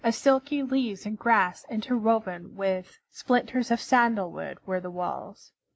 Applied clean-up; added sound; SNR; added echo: none; none; none; none.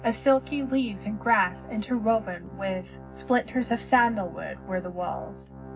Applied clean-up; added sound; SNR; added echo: none; Organ; 15 dB; reverberation time 0.4 s.